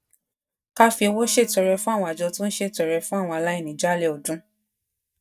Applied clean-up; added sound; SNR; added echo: neural mask model DeepFilterNet 3.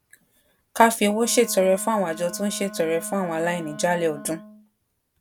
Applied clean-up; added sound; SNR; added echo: none; Wind instrument, woodwind instrument; 17 dB; none.